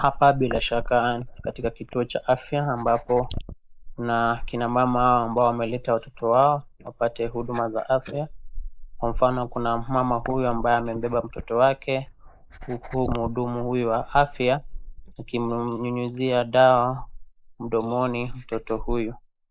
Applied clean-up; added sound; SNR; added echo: neural mask model Resemble Enhance denoiser.